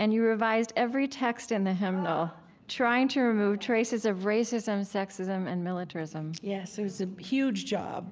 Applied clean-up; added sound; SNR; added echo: none; none; none; none.